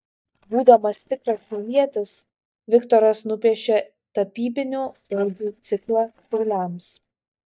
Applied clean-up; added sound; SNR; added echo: neural mask model DeepFilterNet 3.